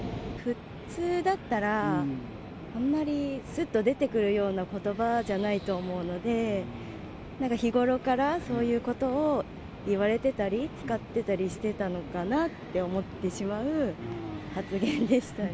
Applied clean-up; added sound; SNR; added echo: none; none; none; none.